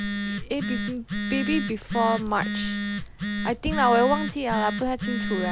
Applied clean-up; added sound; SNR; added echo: none; Telephone; 3 dB; none.